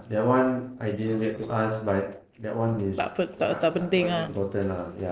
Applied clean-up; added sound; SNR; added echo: neural separator model SepFormer DNS4.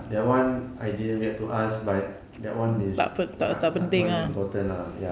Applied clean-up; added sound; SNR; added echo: none; none; none; none.